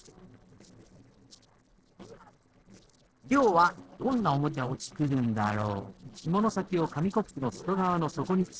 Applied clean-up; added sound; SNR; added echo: neural separator model SepFormer DNS4.